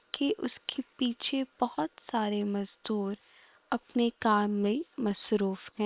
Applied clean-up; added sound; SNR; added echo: neural separator model SepFormer WHAM!.